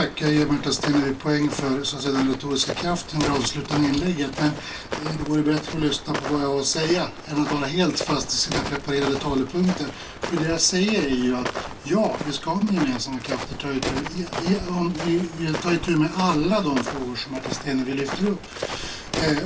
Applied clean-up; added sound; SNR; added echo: none; Walk, footsteps; 8 dB; reverberation time 0.2 s.